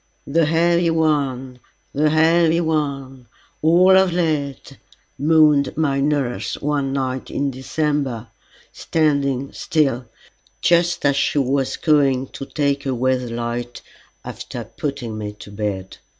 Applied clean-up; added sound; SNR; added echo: none; none; none; none.